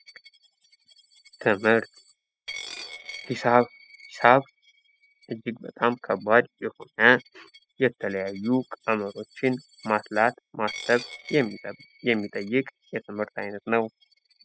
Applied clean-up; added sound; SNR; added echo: classical method spectral subtraction.